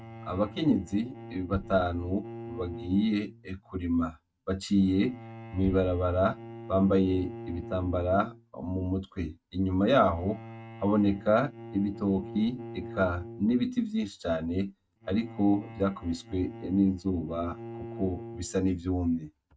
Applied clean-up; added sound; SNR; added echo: neural mask model RNNoise.